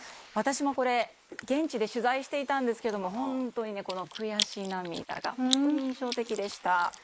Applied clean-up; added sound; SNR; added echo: neural mask model Resemble Enhance denoiser.